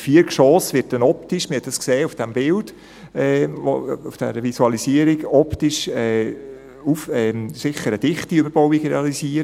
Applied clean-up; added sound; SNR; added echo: none; none; none; none.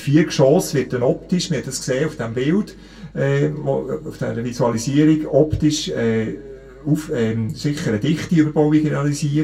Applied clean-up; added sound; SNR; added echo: none; none; none; reverberation time 0.1 s.